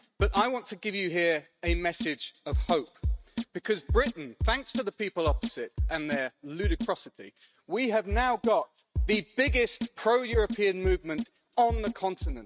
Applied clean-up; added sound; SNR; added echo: neural mask model RNNoise.